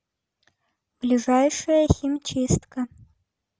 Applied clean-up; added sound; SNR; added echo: none; none; none; none.